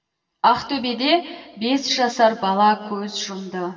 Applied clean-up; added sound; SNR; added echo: none; none; none; reverberation time 1.8 s.